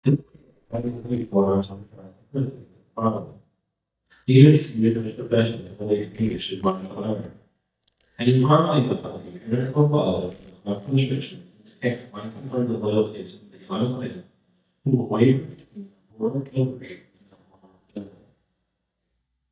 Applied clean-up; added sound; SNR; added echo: neural mask model DeepFilterNet 3.